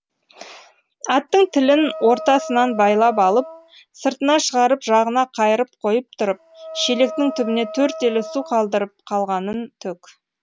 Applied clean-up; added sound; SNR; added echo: none; Wind instrument, woodwind instrument; 14 dB; none.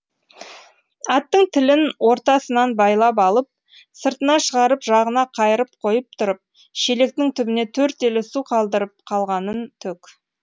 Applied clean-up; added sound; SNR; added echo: none; none; none; none.